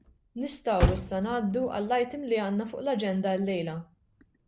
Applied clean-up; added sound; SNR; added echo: none; Motor vehicle (road); 6 dB; none.